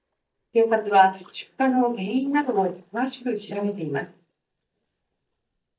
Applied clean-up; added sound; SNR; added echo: neural mask model DeepFilterNet 3.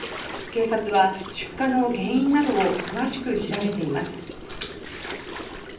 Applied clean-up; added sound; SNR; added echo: none; Gurgling; 11 dB; reverberation time 0.6 s.